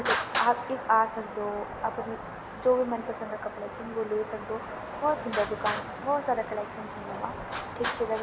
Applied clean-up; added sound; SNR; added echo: none; Traffic noise, roadway noise; 7 dB; none.